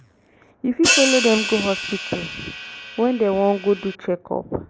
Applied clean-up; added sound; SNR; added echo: none; Hi-hat; 3 dB; none.